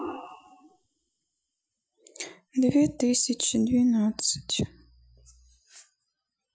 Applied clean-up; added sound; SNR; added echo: classical method Wiener filter.